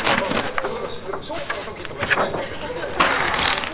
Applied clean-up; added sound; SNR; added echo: none; Tearing; -5 dB; reverberation time 2.2 s.